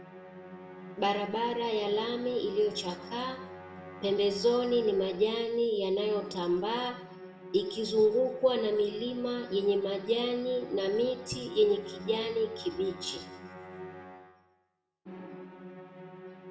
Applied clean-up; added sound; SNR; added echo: none; Musical instrument; 15 dB; reverberation time 0.6 s.